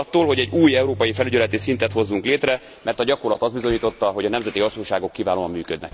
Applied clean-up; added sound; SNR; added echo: none; Bowed string instrument; 13 dB; none.